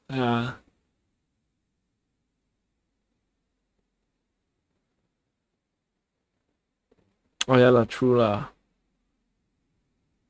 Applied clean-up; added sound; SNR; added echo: neural mask model RNNoise.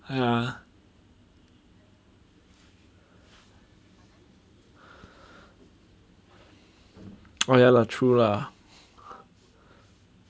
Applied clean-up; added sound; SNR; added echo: none; none; none; none.